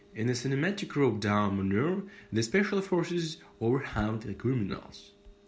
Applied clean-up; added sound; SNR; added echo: none; none; none; none.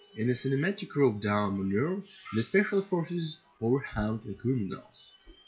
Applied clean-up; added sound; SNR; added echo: classical method WPE with log-MMSE.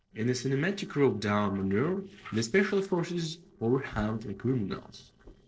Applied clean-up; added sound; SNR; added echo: neural separator model SepFormer DNS4.